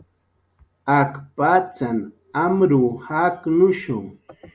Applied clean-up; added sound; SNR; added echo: none; none; none; none.